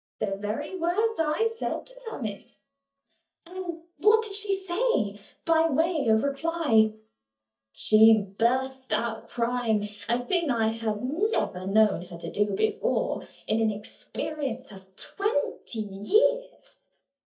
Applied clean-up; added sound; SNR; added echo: neural mask model DeepFilterNet 3.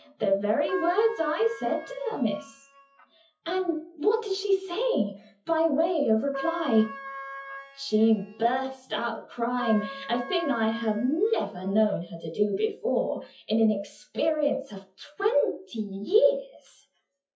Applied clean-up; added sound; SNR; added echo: classical method WPE with log-MMSE.